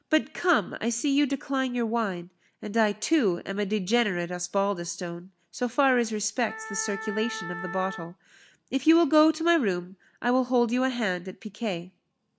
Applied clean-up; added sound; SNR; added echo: none; Wind instrument, woodwind instrument; 12 dB; none.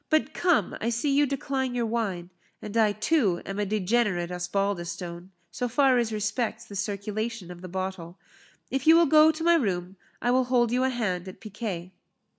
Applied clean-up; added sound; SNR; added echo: none; none; none; none.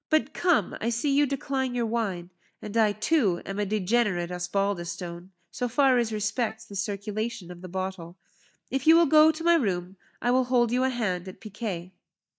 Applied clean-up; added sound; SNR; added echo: neural mask model DeepFilterNet 3.